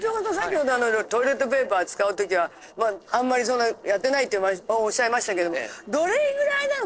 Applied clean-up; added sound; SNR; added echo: neural separator model SepFormer DNS4.